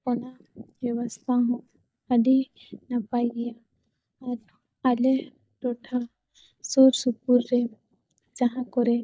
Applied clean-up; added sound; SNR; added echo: neural mask model DeepFilterNet 3.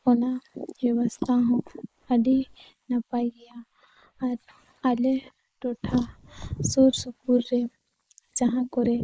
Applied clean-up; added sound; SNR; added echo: neural mask model Resemble Enhance denoiser.